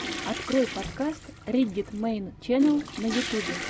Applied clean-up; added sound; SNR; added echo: none; Toilet flush / Water; 9 dB; none.